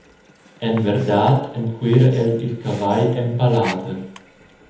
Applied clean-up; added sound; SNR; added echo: none; Sink (filling or washing); 20 dB; reverberation time 1.0 s.